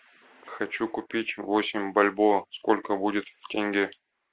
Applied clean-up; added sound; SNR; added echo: none; none; none; none.